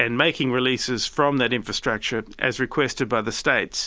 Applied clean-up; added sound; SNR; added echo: none; none; none; none.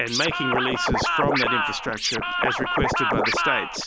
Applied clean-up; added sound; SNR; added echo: none; Scratching (performance technique); -3 dB; none.